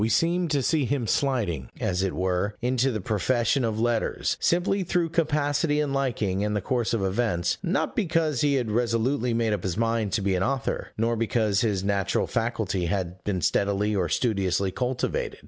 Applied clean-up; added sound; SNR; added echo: none; none; none; none.